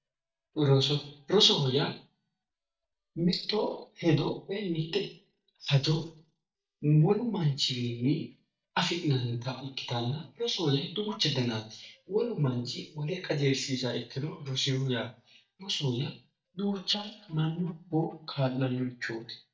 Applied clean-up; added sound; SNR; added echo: neural mask model DeepFilterNet 3.